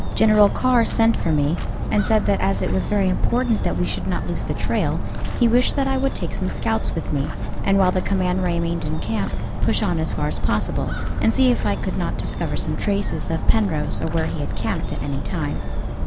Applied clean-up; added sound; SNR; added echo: none; Walk, footsteps; 1 dB; none.